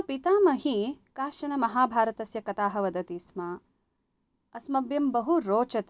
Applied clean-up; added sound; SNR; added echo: none; none; none; none.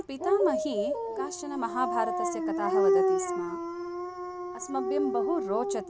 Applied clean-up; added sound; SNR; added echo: none; Dog; -3 dB; none.